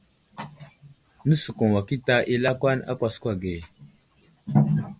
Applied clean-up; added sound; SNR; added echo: none; none; none; none.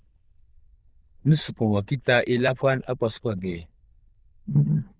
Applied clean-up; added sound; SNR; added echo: neural diffusion model UNIVERSE++.